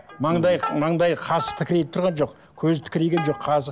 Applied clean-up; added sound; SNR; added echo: none; Plucked string instrument; 14 dB; none.